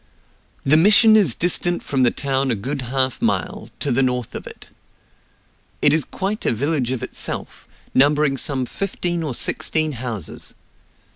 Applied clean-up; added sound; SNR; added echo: none; none; none; none.